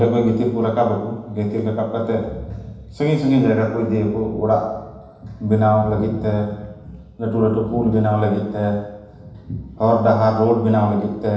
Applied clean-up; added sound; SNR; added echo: none; none; none; reverberation time 0.9 s.